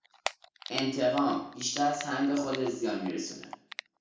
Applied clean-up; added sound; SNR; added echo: none; Typing; 12 dB; reverberation time 0.5 s.